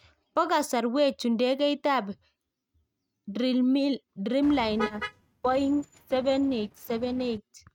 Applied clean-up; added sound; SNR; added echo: neural mask model RNNoise.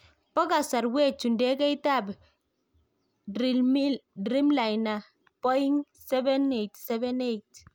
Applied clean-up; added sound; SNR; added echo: none; none; none; none.